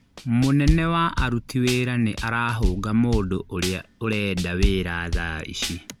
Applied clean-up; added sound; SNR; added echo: none; Drum / Drum kit; 5 dB; none.